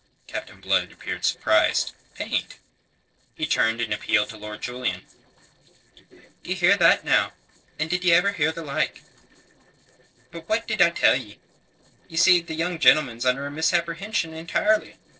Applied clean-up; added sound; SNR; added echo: neural separator model SepFormer DNS4.